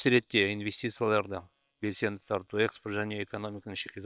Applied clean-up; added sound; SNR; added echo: neural separator model SepFormer WHAM!.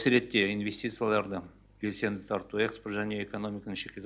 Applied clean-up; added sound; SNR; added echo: none; none; none; none.